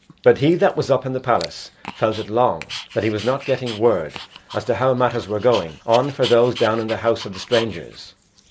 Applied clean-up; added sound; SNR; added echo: none; Dog; 16 dB; none.